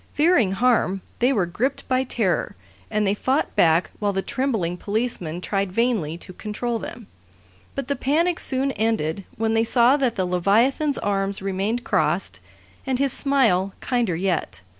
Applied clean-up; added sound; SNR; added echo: none; none; none; none.